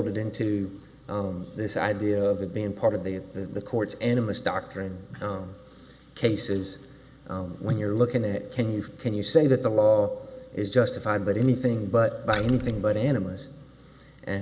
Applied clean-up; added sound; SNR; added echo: none; Keys jangling; 10 dB; none.